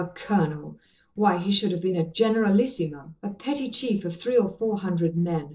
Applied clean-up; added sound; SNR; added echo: neural separator model SepFormer DNS4.